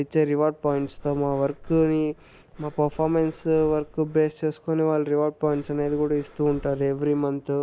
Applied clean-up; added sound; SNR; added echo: none; Breathing; 19 dB; none.